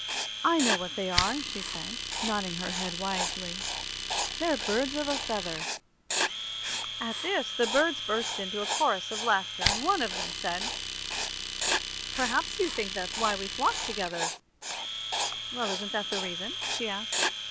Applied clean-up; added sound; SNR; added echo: none; Writing + Domestic sounds, home sounds; 0 dB; none.